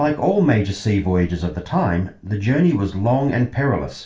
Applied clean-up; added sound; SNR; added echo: none; none; none; reverberation time 0.3 s.